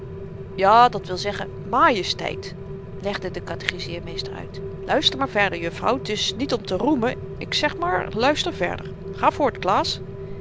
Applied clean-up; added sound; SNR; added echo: none; Rain; 10 dB; none.